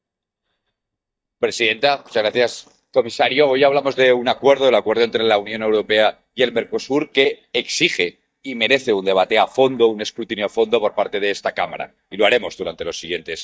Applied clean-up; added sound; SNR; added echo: neural mask model DeepFilterNet 3.